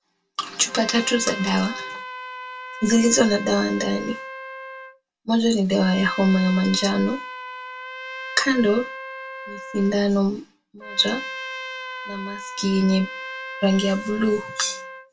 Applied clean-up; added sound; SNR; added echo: none; Trumpet; 12 dB; reverberation time 0.1 s.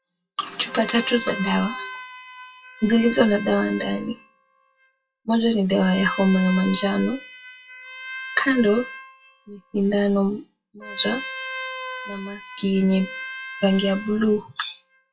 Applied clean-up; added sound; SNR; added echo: classical method WPE with log-MMSE.